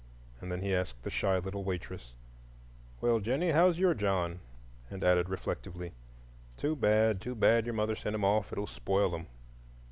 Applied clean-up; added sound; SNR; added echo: none; none; none; none.